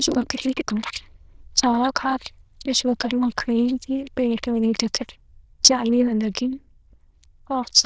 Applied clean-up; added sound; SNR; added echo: neural diffusion model UNIVERSE++.